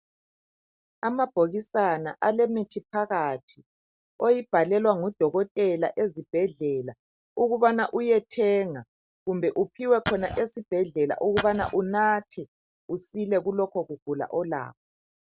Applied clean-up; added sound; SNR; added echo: none; Glass; 6 dB; none.